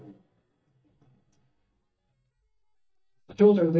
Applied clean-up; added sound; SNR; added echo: neural mask model DeepFilterNet 3.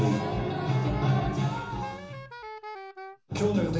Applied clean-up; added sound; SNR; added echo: none; Wind instrument, woodwind instrument; 14 dB; reverberation time 1.2 s.